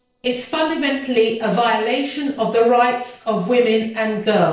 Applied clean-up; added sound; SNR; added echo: neural separator model SepFormer DNS4.